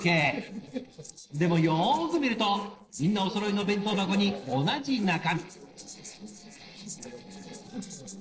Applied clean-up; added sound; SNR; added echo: neural separator model SepFormer DNS4.